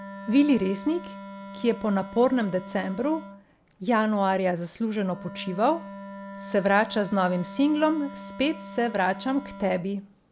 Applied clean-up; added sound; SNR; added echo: none; Wind instrument, woodwind instrument; 15 dB; none.